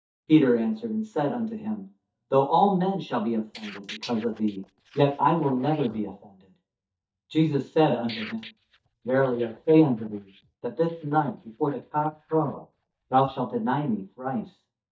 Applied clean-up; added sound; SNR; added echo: neural mask model DeepFilterNet 3.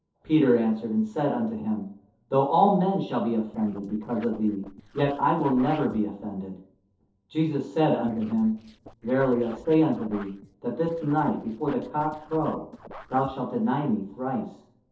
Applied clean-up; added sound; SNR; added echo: neural separator model SepFormer DNS4.